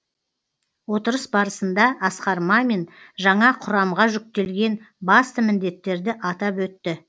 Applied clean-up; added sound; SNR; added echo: none; none; none; none.